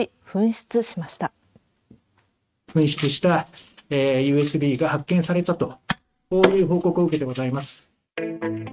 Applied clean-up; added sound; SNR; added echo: neural mask model RNNoise.